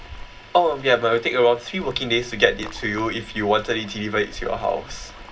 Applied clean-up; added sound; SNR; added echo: none; Waves, surf; 17 dB; reverberation time 0.4 s.